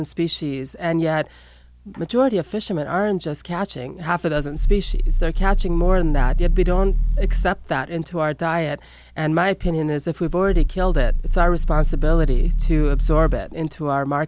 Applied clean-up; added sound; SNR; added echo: none; Growling; -4 dB; none.